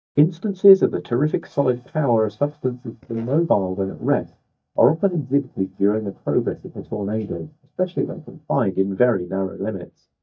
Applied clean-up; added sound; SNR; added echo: neural mask model DeepFilterNet 3.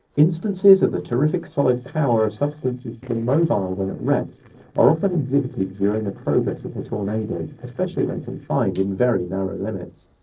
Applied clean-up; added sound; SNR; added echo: neural separator model SepFormer DNS4.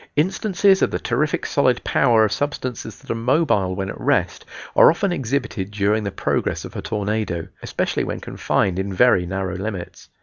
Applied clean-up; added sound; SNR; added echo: none; none; none; none.